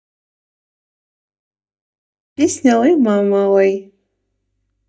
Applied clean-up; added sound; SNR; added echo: neural mask model DeepFilterNet 3.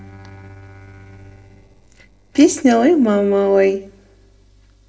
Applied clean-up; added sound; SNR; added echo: neural separator model SepFormer DNS4.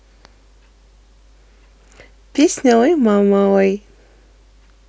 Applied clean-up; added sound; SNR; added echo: none; none; none; none.